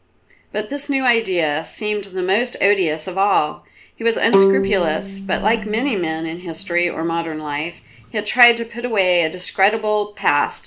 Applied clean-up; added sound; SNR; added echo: none; Bowed string instrument; 3 dB; none.